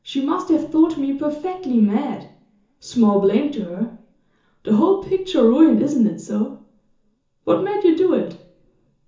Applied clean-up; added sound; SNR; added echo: none; none; none; reverberation time 0.7 s.